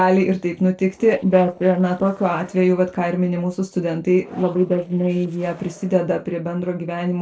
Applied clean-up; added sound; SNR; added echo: neural separator model SepFormer DNS4.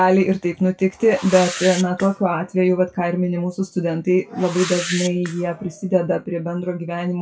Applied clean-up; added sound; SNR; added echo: classical method WPE with log-MMSE.